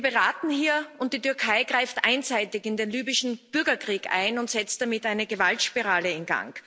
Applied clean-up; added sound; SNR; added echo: none; none; none; none.